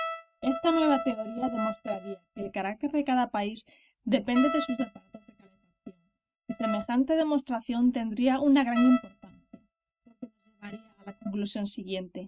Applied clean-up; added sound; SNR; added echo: neural mask model RNNoise.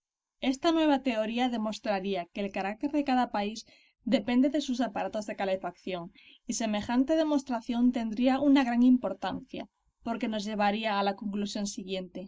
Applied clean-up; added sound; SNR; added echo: neural mask model Resemble Enhance denoiser.